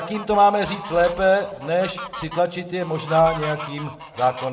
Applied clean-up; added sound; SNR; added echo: none; Fowl; 14 dB; reverberation time 0.5 s.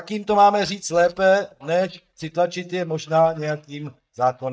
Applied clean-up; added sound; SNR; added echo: neural mask model DeepFilterNet 3.